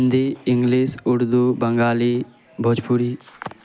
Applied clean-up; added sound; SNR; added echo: none; none; none; none.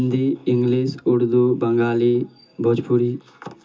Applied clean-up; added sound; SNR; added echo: none; none; none; reverberation time 0.2 s.